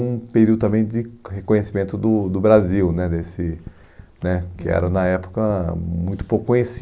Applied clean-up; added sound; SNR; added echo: none; none; none; none.